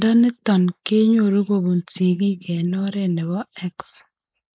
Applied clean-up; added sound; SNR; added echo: neural mask model Resemble Enhance denoiser.